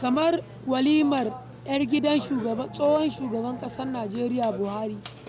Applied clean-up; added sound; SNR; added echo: none; Burping, eructation; 15 dB; none.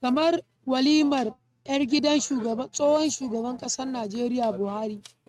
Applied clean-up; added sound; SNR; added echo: neural mask model RNNoise.